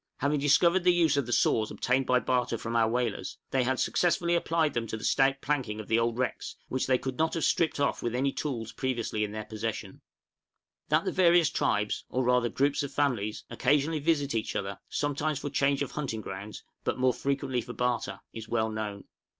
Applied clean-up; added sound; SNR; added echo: none; none; none; none.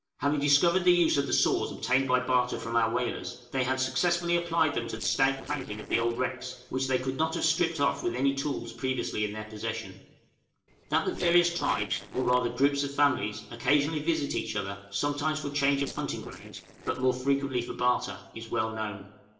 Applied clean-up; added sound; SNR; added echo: neural separator model SepFormer DNS4.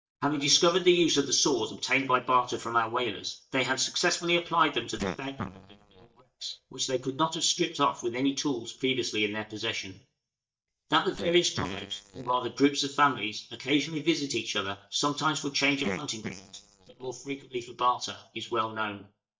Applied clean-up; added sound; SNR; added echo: neural mask model DeepFilterNet 3.